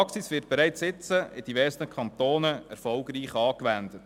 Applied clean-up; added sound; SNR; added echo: none; none; none; none.